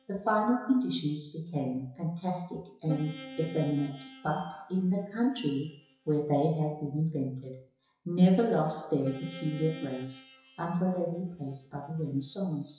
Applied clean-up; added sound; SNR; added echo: classical method WPE with log-MMSE.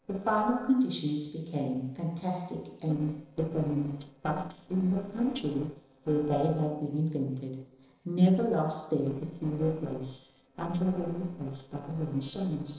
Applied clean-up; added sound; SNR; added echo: neural separator model SepFormer DNS4.